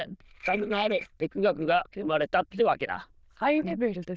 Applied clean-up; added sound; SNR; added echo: neural diffusion model UNIVERSE++.